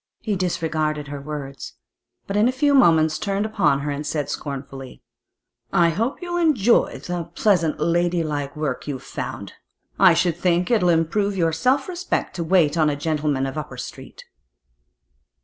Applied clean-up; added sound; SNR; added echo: none; none; none; none.